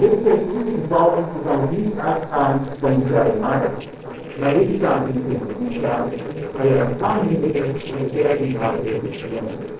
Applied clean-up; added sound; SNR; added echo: neural separator model SepFormer DNS4.